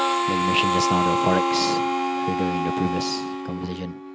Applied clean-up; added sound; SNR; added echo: none; Harmonica; -4 dB; none.